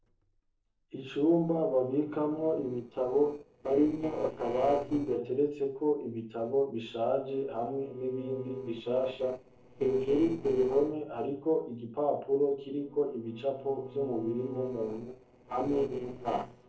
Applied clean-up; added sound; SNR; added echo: neural separator model SepFormer DNS4.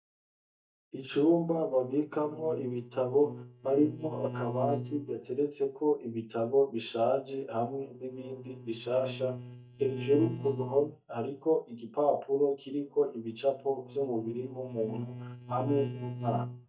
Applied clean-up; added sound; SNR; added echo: neural mask model DeepFilterNet 3.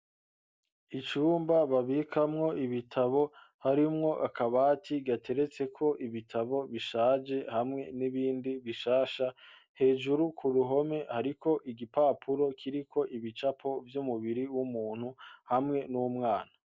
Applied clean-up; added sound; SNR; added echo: none; none; none; none.